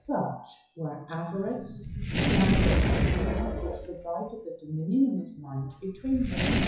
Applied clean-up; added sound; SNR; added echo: classical method WPE with log-MMSE.